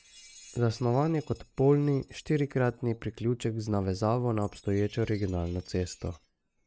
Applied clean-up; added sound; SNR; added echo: neural mask model RNNoise.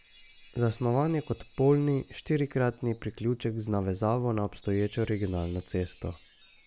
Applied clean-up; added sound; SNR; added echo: none; Chime; 19 dB; none.